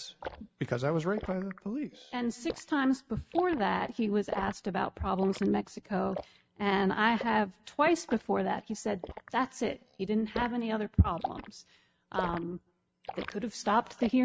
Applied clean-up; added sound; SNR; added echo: neural mask model RNNoise.